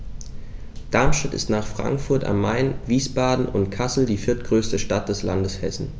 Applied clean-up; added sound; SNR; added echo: none; none; none; none.